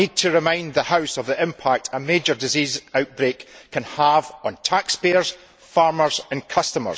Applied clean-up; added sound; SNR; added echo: none; none; none; none.